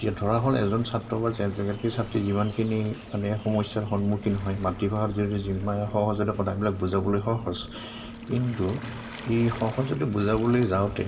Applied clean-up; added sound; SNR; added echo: none; Waves, surf; 15 dB; reverberation time 1.7 s.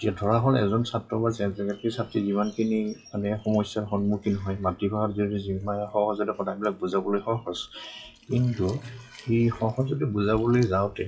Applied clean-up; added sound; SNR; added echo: classical method WPE with log-MMSE.